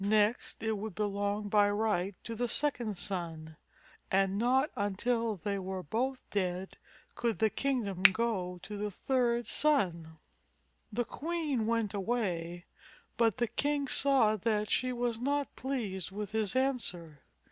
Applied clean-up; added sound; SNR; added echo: none; Finger snapping; -3 dB; none.